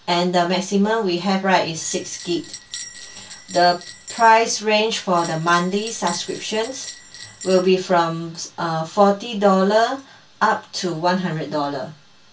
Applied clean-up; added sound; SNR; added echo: none; Bell; 16 dB; reverberation time 0.2 s.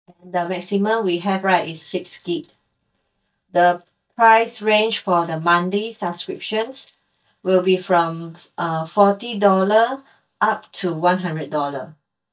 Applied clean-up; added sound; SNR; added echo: neural mask model DeepFilterNet 3.